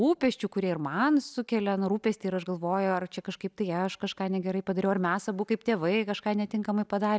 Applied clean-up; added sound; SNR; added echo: none; none; none; none.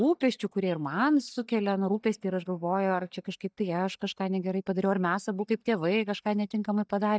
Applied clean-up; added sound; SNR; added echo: neural mask model DeepFilterNet 3.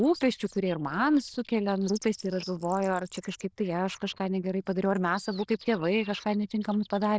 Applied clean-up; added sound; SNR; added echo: neural diffusion model UNIVERSE++.